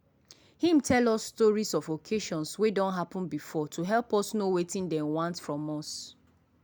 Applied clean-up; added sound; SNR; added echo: none; none; none; none.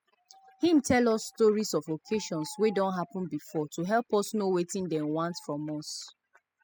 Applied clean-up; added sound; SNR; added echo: classical method spectral subtraction.